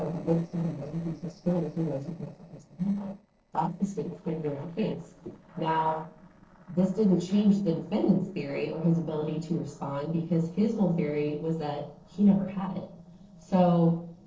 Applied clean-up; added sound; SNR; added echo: neural separator model SepFormer DNS4.